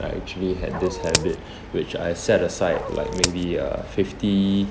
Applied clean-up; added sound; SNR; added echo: none; Crack + Dog; 7 dB; none.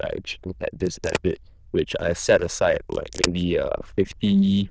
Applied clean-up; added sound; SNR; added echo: neural diffusion model UNIVERSE++.